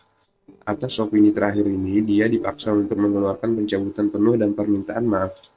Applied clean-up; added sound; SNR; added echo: neural separator model SepFormer DNS4.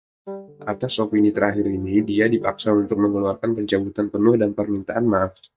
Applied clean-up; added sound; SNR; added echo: neural mask model DeepFilterNet 3.